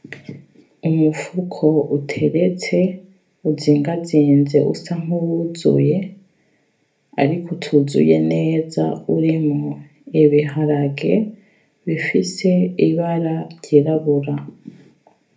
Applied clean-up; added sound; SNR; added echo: none; none; none; reverberation time 0.3 s.